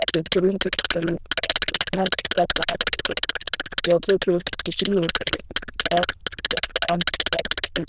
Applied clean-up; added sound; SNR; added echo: neural diffusion model UNIVERSE++.